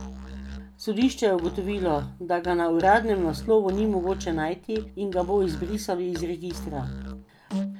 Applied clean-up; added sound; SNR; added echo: none; Musical instrument; 11 dB; none.